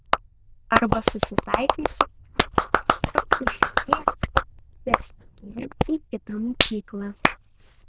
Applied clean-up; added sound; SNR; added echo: neural diffusion model UNIVERSE++.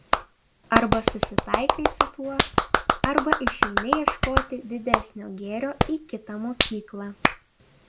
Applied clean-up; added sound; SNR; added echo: none; Clapping; -4 dB; none.